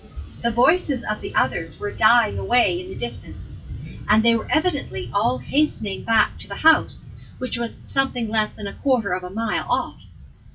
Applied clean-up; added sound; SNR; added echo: classical method WPE with log-MMSE.